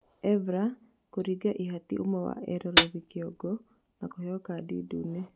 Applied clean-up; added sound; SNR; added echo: none; Hi-hat; -5 dB; none.